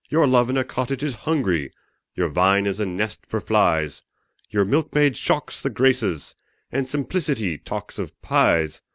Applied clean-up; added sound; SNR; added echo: none; none; none; none.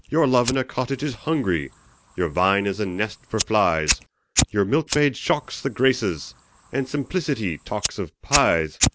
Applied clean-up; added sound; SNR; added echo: none; Fire; 7 dB; none.